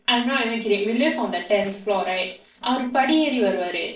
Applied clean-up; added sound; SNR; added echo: neural separator model SepFormer DNS4.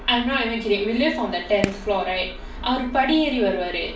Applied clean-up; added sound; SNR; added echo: none; Fireworks; 12 dB; reverberation time 0.4 s.